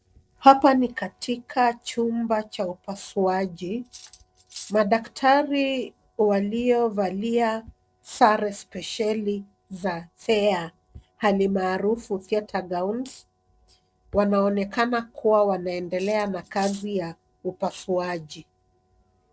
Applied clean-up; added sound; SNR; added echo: neural separator model SepFormer DNS4.